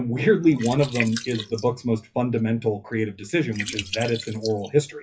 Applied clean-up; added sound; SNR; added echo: classical method WPE with log-MMSE.